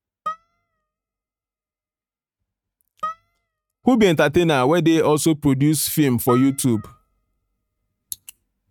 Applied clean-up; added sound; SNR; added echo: neural mask model RNNoise.